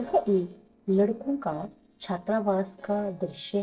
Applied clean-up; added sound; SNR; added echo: neural separator model SepFormer DNS4.